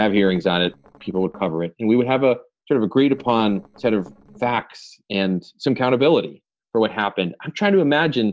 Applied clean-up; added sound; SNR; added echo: neural separator model SepFormer DNS4.